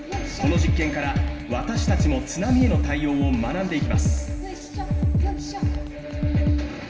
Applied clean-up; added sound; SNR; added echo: none; Drum kit; -2 dB; reverberation time 1.8 s.